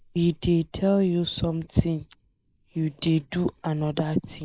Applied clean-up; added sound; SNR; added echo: neural mask model Resemble Enhance denoiser.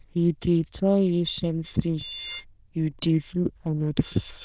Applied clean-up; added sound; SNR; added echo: neural diffusion model UNIVERSE++.